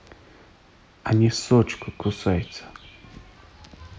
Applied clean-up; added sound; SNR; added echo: none; none; none; none.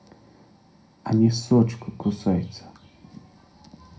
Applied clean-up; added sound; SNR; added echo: none; none; none; reverberation time 0.3 s.